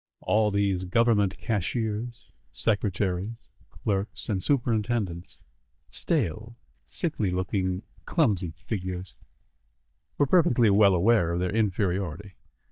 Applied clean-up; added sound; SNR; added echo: neural mask model DeepFilterNet 3.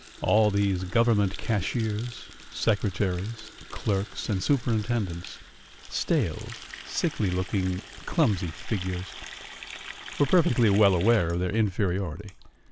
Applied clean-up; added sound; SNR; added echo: none; Water tap, faucet; 17 dB; none.